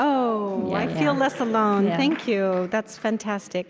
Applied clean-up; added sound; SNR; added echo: none; none; none; none.